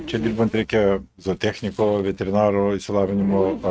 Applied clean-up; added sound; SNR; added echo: neural mask model RNNoise.